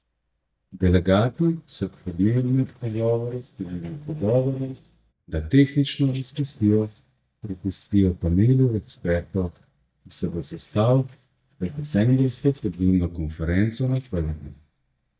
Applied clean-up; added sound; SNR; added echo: neural mask model DeepFilterNet 3.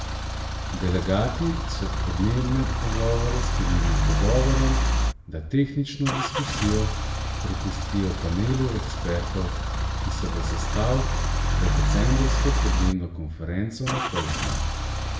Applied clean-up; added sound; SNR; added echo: none; Idling / Engine starting / Accelerating, revving, vroom / Car; -3 dB; reverberation time 0.7 s.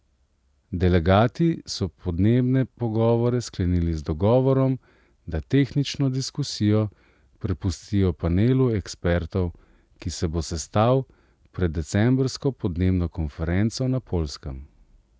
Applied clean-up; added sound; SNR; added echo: none; none; none; none.